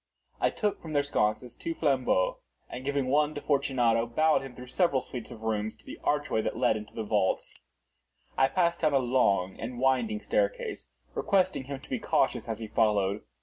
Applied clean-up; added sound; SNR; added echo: none; none; none; none.